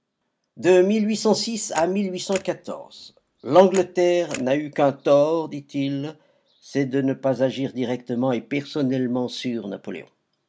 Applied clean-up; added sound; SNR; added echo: none; Camera; 20 dB; none.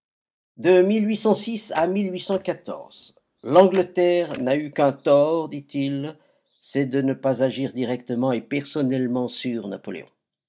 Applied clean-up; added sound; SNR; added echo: neural mask model DeepFilterNet 3.